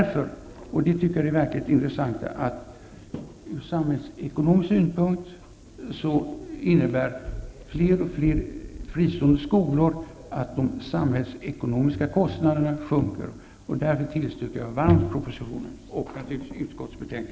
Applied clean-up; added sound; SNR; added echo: none; none; none; none.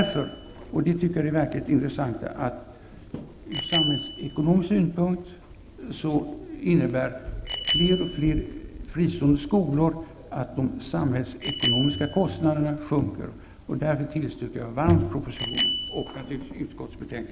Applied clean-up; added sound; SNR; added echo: none; Bicycle bell; 4 dB; none.